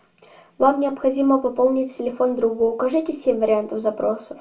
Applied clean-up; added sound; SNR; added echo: none; none; none; reverberation time 0.2 s.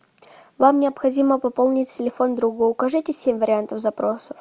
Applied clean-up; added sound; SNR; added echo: none; none; none; none.